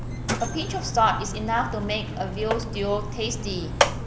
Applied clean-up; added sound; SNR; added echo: none; Mechanisms; 1 dB; none.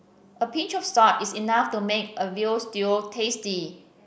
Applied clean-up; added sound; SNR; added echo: none; none; none; none.